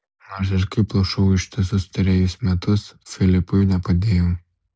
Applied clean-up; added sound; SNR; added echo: none; none; none; none.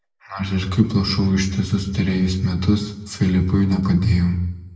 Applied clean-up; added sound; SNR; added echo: none; none; none; reverberation time 0.6 s.